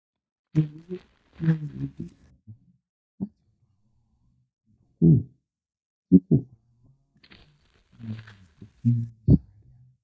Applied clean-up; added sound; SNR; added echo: neural mask model DeepFilterNet 3.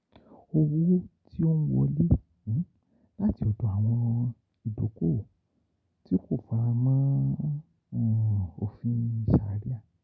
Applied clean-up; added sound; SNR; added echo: none; none; none; none.